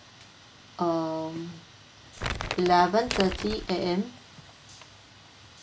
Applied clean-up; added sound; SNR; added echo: none; Crumpling, crinkling; 5 dB; none.